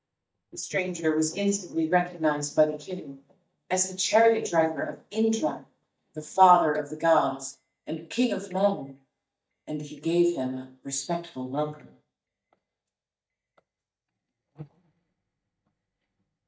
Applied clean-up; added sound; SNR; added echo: neural mask model DeepFilterNet 3.